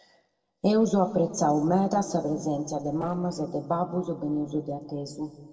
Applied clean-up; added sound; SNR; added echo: neural separator model SepFormer DNS4.